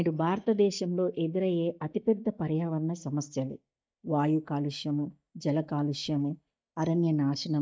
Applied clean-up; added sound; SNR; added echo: neural mask model DeepFilterNet 3.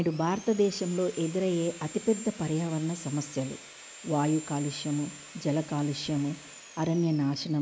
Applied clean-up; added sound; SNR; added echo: none; Sawing; 16 dB; none.